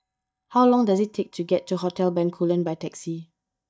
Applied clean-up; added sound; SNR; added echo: neural mask model DeepFilterNet 3.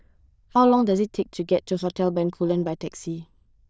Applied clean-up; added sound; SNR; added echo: neural diffusion model UNIVERSE++.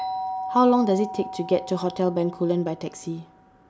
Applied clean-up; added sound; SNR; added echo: none; Doorbell; 10 dB; none.